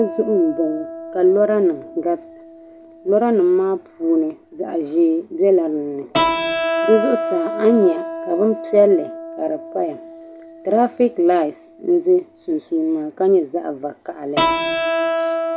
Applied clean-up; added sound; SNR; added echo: none; Keyboard (musical); 7 dB; none.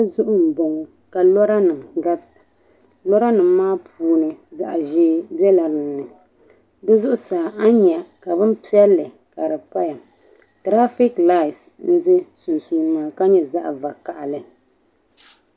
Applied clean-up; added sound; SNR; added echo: none; none; none; none.